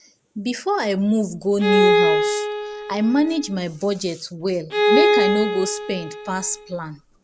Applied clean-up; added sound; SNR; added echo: none; Bowed string instrument; -2 dB; none.